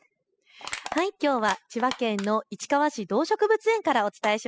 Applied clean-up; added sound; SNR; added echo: classical method spectral subtraction.